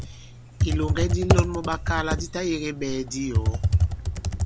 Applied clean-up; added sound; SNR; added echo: none; Computer keyboard; -5 dB; none.